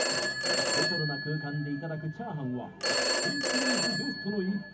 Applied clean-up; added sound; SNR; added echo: none; Telephone; -3 dB; reverberation time 0.3 s.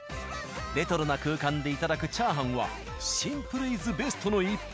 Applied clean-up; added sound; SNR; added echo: none; none; none; none.